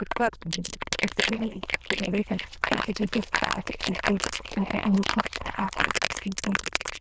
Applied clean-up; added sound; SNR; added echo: neural diffusion model UNIVERSE++.